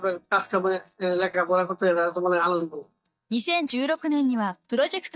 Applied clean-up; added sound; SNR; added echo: neural mask model DeepFilterNet 3.